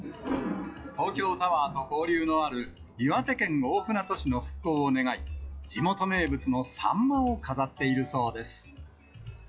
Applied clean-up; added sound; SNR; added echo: classical method log-MMSE.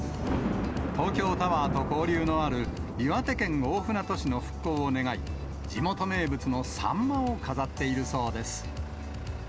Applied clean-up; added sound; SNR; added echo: none; Thunder; 7 dB; none.